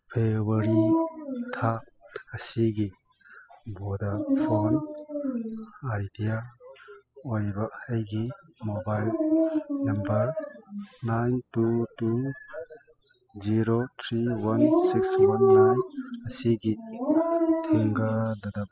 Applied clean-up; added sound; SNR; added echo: classical method spectral subtraction.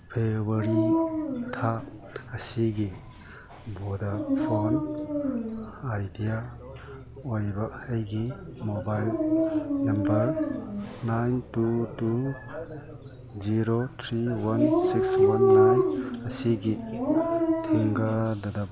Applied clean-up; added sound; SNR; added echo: none; Dog; -1 dB; none.